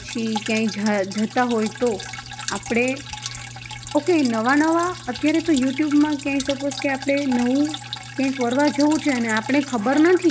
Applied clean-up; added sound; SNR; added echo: none; Drip; 12 dB; none.